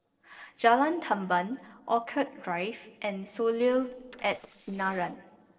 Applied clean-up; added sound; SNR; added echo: neural separator model SepFormer DNS4.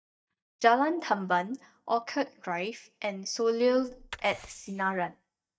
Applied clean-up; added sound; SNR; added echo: neural mask model DeepFilterNet 3.